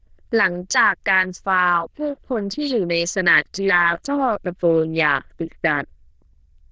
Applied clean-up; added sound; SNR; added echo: neural diffusion model UNIVERSE++.